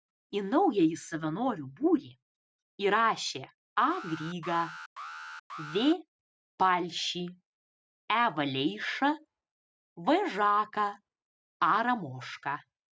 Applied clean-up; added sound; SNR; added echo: none; Alarm; 14 dB; none.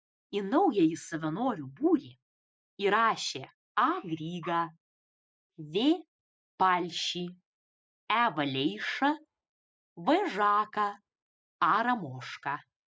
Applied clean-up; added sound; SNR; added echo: neural mask model Resemble Enhance denoiser.